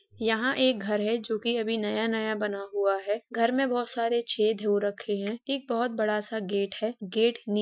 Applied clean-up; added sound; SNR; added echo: classical method Wiener filter.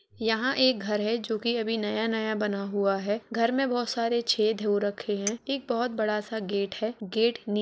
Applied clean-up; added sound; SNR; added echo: none; Chink, clink; 16 dB; none.